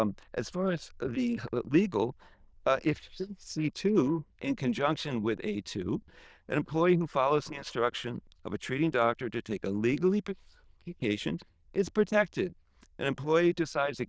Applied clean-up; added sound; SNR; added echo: neural diffusion model UNIVERSE++.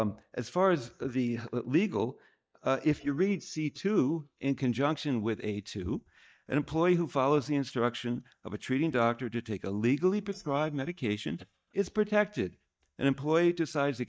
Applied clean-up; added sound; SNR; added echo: neural mask model DeepFilterNet 3.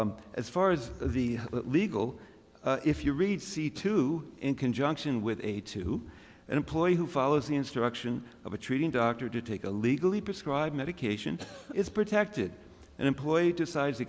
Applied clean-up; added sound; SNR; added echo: none; none; none; none.